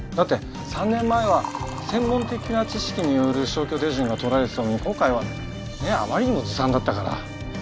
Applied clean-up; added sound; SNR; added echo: none; Liquid; 18 dB; none.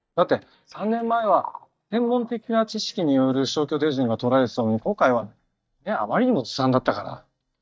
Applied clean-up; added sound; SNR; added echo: neural mask model DeepFilterNet 3.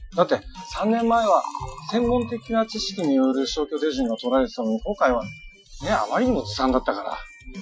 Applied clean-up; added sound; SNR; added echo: classical method Wiener filter.